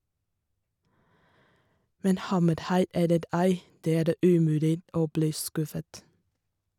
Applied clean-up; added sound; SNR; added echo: none; none; none; none.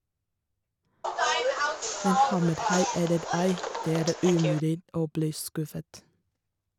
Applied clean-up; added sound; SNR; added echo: none; Bus; -1 dB; none.